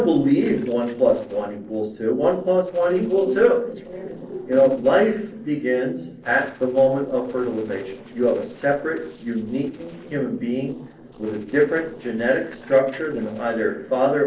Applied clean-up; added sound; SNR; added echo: neural separator model SepFormer DNS4.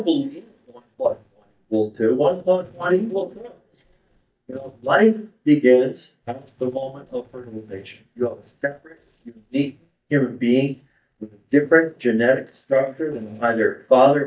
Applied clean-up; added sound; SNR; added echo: neural mask model DeepFilterNet 3.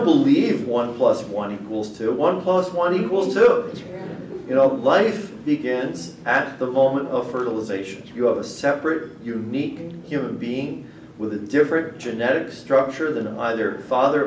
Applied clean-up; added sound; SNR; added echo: none; none; none; none.